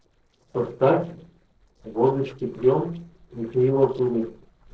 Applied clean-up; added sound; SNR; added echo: neural separator model SepFormer DNS4.